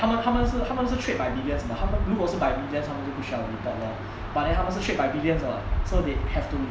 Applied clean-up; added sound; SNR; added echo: none; none; none; none.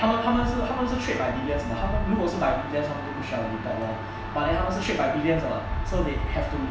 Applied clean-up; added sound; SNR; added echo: none; Trumpet; 15 dB; reverberation time 0.7 s.